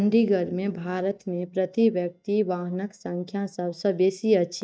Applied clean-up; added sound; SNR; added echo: neural mask model DeepFilterNet 3.